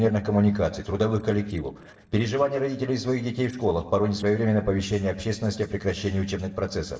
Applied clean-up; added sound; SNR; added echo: neural separator model SepFormer DNS4.